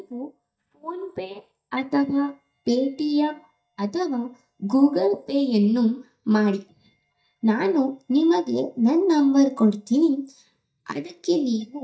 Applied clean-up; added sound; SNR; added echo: neural mask model DeepFilterNet 3.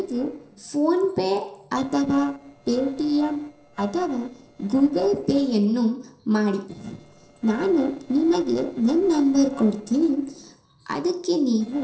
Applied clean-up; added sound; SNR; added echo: neural separator model SepFormer DNS4.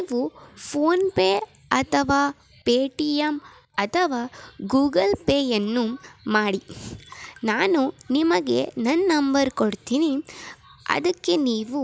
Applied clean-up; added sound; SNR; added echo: none; none; none; none.